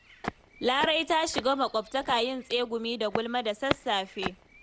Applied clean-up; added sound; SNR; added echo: none; Walk, footsteps; 10 dB; none.